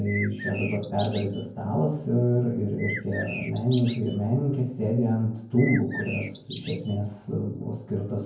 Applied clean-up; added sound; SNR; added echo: none; Bird; 11 dB; reverberation time 0.9 s.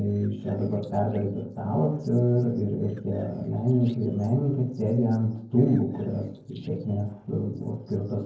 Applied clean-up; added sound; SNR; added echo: neural separator model SepFormer DNS4.